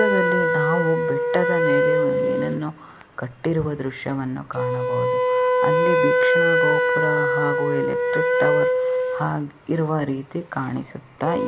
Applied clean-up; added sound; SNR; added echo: none; Wind instrument, woodwind instrument; -5 dB; none.